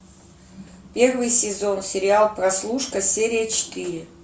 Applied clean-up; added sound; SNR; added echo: none; none; none; none.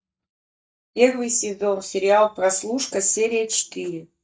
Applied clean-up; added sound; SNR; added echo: neural mask model DeepFilterNet 3.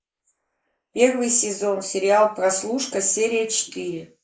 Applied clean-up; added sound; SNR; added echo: neural mask model Resemble Enhance denoiser.